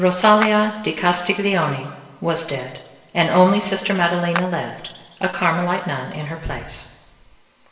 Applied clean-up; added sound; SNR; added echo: none; Clapping; 13 dB; reverberation time 1.3 s.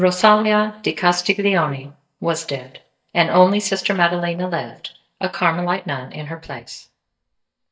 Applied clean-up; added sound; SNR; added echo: neural mask model DeepFilterNet 3.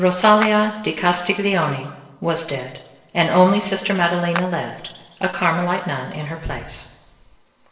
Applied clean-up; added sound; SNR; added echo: neural separator model SepFormer DNS4.